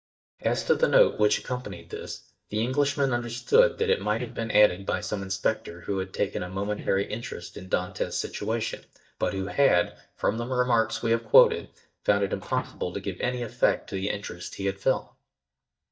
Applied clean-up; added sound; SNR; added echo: neural mask model DeepFilterNet 3.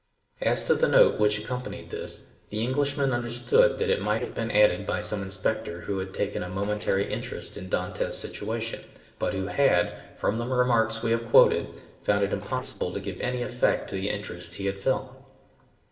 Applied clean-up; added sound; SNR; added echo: neural separator model SepFormer DNS4.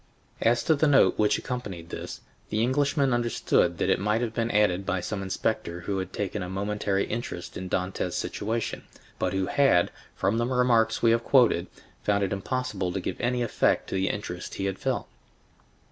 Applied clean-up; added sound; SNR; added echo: none; none; none; none.